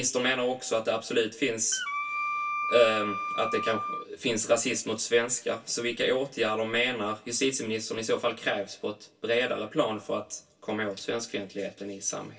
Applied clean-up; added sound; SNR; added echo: none; Wind instrument, woodwind instrument; 4 dB; reverberation time 0.2 s.